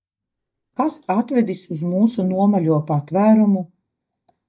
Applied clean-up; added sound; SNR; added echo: neural mask model DeepFilterNet 3.